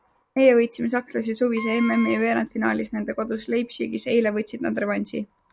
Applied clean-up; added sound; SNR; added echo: none; Wind instrument, woodwind instrument; 12 dB; none.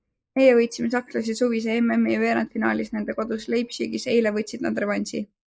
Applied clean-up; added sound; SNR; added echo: neural mask model Resemble Enhance denoiser.